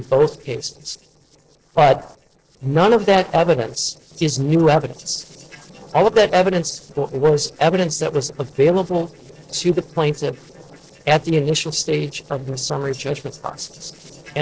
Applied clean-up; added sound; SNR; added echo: neural separator model SepFormer DNS4.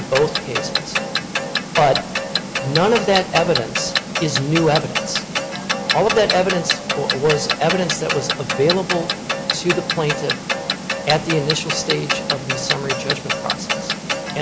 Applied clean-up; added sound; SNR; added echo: none; Clock; 2 dB; none.